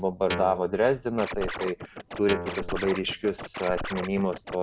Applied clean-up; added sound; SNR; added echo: none; Guitar + Scratching (performance technique); 8 dB; none.